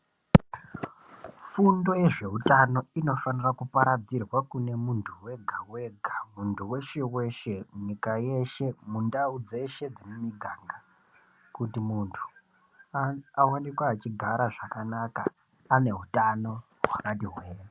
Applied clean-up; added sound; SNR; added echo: none; none; none; none.